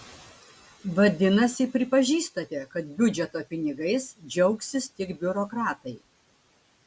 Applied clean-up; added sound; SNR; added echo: none; none; none; none.